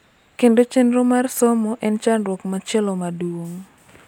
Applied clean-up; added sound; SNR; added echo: none; none; none; none.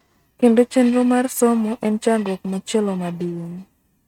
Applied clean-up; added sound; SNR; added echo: neural mask model RNNoise.